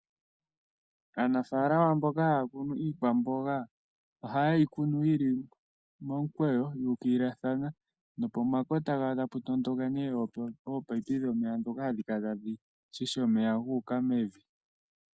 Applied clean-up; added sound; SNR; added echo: none; none; none; none.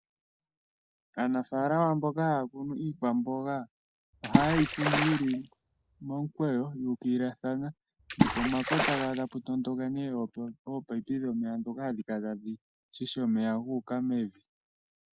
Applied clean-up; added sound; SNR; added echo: none; Water / Splash, splatter; -1 dB; none.